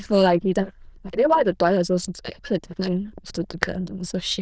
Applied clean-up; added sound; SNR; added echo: neural diffusion model UNIVERSE++.